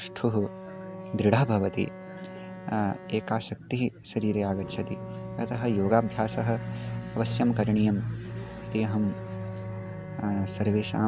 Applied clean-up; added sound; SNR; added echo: none; Bowed string instrument; 14 dB; none.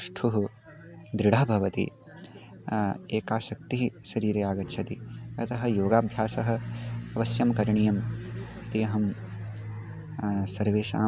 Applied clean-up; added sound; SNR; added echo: none; none; none; none.